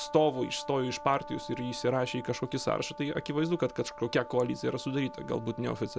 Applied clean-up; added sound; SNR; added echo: none; Brass instrument; 15 dB; none.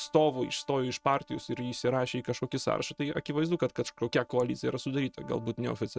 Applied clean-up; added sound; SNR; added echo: neural mask model RNNoise.